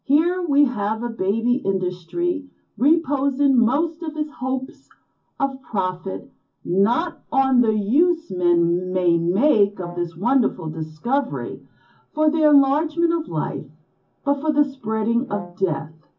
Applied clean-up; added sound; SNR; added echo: none; Brass instrument; 18 dB; reverberation time 0.4 s.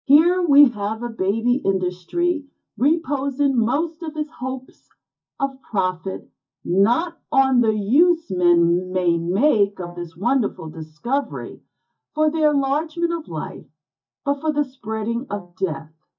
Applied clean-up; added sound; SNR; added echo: neural mask model DeepFilterNet 3.